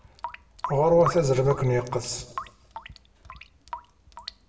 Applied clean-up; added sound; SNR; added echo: none; Drip / Sink (filling or washing) / Water tap, faucet; 12 dB; reverberation time 0.9 s.